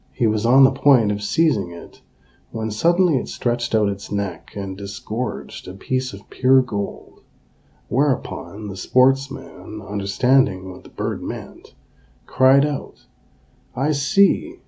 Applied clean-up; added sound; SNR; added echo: none; none; none; none.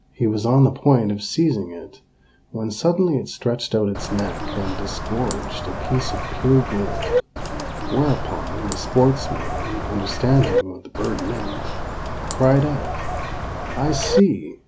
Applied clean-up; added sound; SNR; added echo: none; Bird; 3 dB; none.